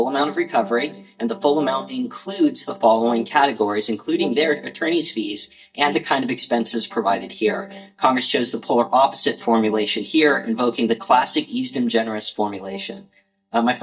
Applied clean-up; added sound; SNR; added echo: neural mask model DeepFilterNet 3.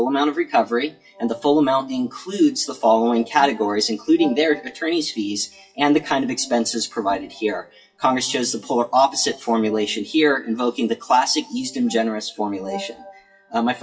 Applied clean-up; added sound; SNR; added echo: classical method WPE with log-MMSE.